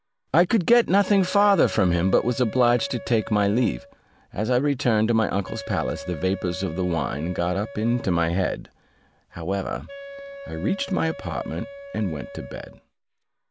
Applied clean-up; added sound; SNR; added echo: none; Wind instrument, woodwind instrument; 16 dB; none.